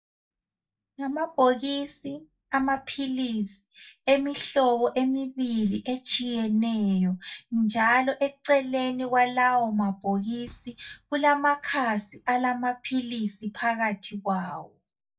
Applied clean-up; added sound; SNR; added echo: neural mask model DeepFilterNet 3.